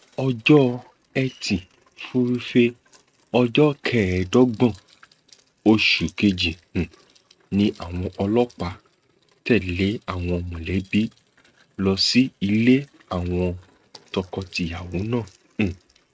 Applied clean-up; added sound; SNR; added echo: neural mask model RNNoise.